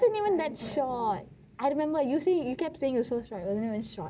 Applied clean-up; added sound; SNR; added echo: none; none; none; none.